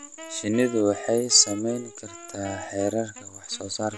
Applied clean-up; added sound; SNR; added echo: none; Wind instrument, woodwind instrument; 19 dB; none.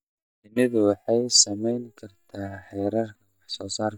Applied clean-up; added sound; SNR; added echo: neural mask model DeepFilterNet 3.